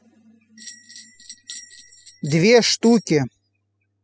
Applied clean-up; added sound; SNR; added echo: classical method spectral subtraction.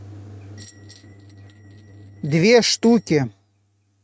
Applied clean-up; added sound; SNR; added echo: neural mask model RNNoise.